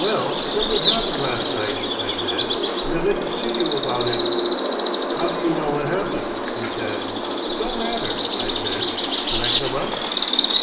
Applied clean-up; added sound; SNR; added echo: none; Bird vocalization, bird call, bird song; -4 dB; reverberation time 1.2 s.